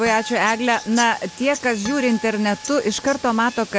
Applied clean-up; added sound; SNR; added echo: none; Harp + Bathtub (filling or washing); 16 dB; none.